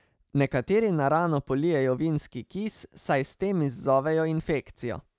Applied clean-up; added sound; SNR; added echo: none; none; none; none.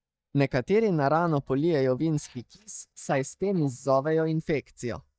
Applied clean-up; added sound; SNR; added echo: neural mask model DeepFilterNet 3.